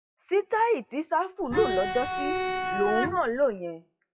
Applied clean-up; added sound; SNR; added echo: classical method WPE with log-MMSE.